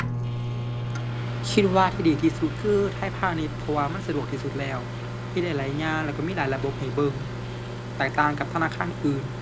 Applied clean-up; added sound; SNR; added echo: none; Microwave oven; 4 dB; none.